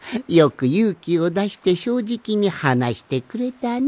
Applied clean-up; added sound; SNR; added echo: none; none; none; none.